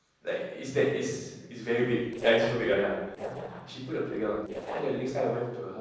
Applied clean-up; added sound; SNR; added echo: neural separator model SepFormer DNS4.